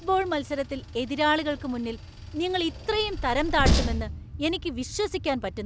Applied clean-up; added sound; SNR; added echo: none; Train; 4 dB; none.